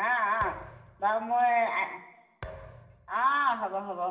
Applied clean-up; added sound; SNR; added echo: none; Thump, thud; 18 dB; reverberation time 1.3 s.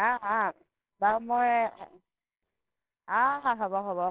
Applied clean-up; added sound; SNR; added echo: neural separator model SepFormer WHAMR!.